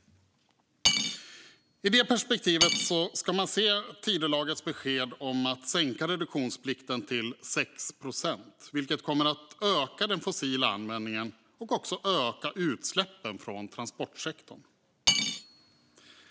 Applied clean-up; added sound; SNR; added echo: none; Cutlery, silverware / Dishes, pots, and pans; 0 dB; none.